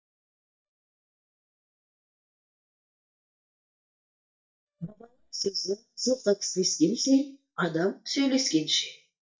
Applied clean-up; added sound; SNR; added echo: neural mask model DeepFilterNet 3.